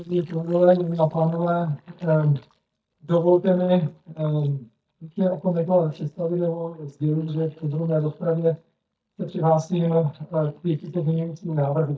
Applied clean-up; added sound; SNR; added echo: neural mask model DeepFilterNet 3.